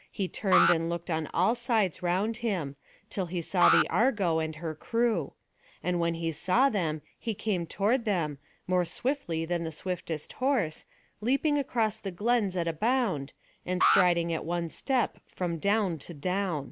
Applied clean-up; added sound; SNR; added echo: none; Alarm; 3 dB; none.